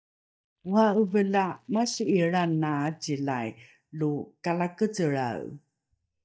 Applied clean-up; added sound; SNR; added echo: neural mask model DeepFilterNet 3.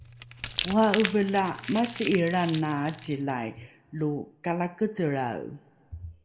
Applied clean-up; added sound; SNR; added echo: none; Crumpling, crinkling; 7 dB; reverberation time 1.2 s.